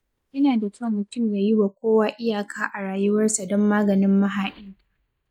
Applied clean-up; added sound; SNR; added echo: neural mask model DeepFilterNet 3.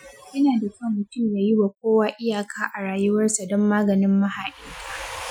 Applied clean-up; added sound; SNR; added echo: classical method Wiener filter.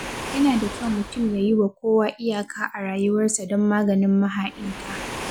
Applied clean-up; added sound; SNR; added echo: none; Waves, surf; 14 dB; none.